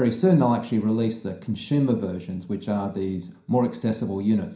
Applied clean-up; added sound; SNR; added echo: none; none; none; reverberation time 0.5 s.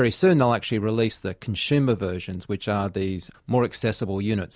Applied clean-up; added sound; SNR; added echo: none; none; none; none.